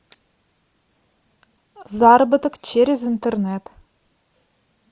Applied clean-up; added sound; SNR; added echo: none; none; none; none.